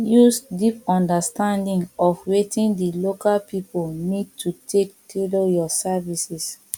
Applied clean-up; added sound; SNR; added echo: none; none; none; none.